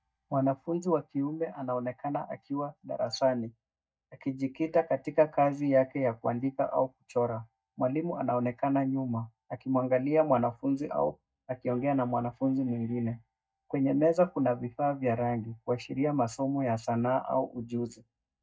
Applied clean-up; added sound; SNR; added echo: neural mask model DeepFilterNet 3.